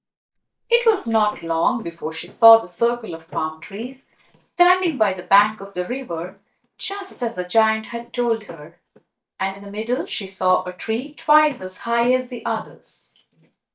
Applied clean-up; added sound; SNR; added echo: neural mask model DeepFilterNet 3.